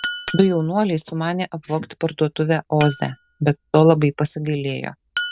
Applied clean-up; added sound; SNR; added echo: none; Chink, clink; 14 dB; none.